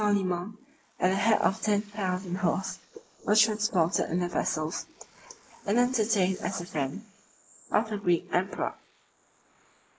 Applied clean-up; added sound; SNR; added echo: neural mask model Resemble Enhance denoiser.